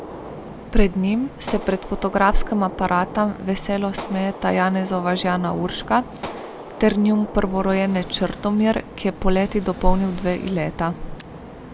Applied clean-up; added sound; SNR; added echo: none; Gunshot, gunfire; 14 dB; none.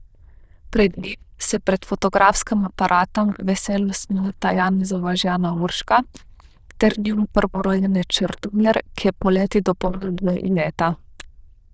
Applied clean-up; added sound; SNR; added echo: neural diffusion model UNIVERSE++.